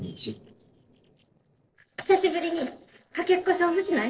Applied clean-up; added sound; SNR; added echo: neural separator model SepFormer DNS4.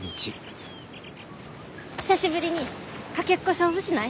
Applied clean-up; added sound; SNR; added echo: none; none; none; none.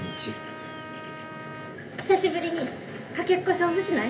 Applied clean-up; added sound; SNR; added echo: none; Trumpet; 15 dB; reverberation time 0.3 s.